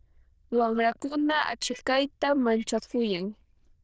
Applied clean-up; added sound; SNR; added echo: neural diffusion model UNIVERSE++.